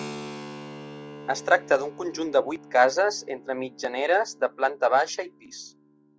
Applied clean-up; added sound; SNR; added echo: none; Keyboard (musical); 17 dB; none.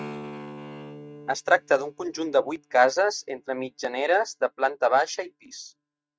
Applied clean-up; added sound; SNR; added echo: neural mask model RNNoise.